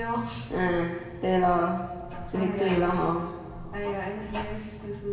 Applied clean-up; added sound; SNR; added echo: none; Breathing; 16 dB; reverberation time 2.8 s.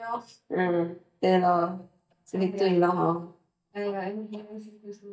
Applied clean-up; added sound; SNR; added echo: neural mask model DeepFilterNet 3.